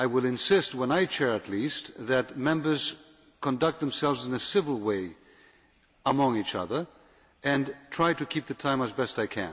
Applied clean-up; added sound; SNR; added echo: none; none; none; none.